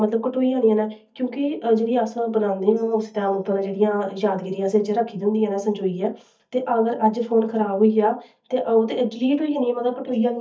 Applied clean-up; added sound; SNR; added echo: neural mask model DeepFilterNet 3.